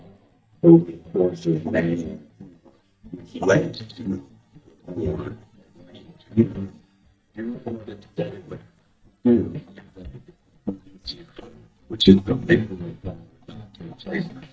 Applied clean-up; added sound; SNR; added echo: neural mask model DeepFilterNet 3.